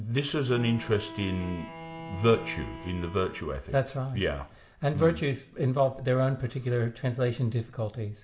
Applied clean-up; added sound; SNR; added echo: none; Bowed string instrument; 14 dB; reverberation time 0.6 s.